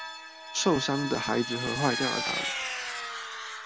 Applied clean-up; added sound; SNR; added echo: none; Vehicle; 3 dB; none.